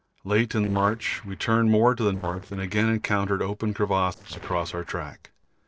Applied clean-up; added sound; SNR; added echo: neural separator model SepFormer DNS4.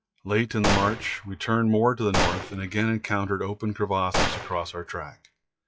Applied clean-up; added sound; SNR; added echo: classical method log-MMSE.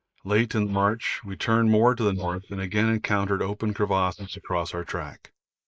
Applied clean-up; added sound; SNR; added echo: neural mask model Resemble Enhance denoiser.